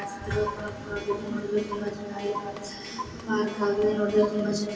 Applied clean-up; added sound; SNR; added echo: none; Clock; 13 dB; reverberation time 2.7 s.